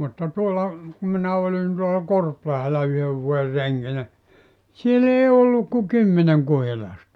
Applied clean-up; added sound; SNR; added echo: none; none; none; none.